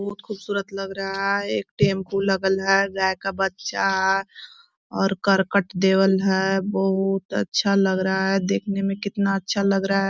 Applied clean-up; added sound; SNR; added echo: none; none; none; none.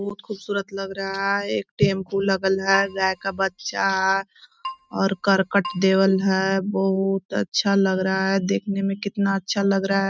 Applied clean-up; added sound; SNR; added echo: neural mask model RNNoise.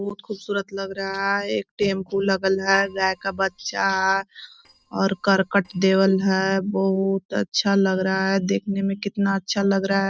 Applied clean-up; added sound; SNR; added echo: neural separator model SepFormer DNS4.